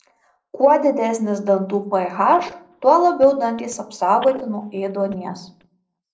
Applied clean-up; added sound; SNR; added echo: neural separator model SepFormer DNS4.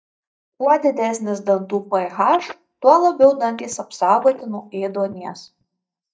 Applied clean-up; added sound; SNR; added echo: neural mask model DeepFilterNet 3.